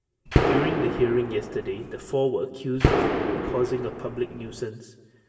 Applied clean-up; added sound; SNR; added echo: none; Gunshot, gunfire; -3 dB; reverberation time 1.2 s.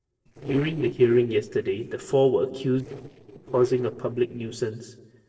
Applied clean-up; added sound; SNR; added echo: neural separator model SepFormer DNS4.